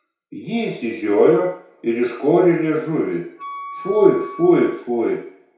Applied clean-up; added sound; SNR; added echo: none; Wind instrument, woodwind instrument; 16 dB; reverberation time 0.6 s.